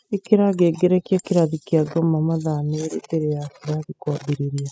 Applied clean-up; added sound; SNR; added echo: classical method spectral subtraction.